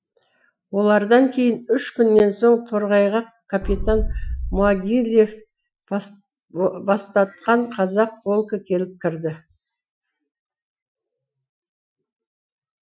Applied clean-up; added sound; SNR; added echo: classical method Wiener filter.